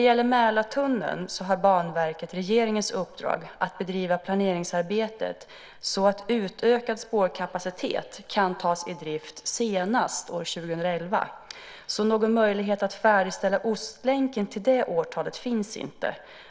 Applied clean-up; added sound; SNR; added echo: none; none; none; none.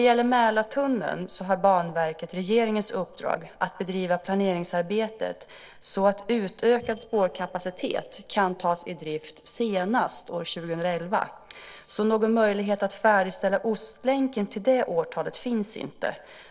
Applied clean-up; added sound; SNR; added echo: neural separator model SepFormer DNS4.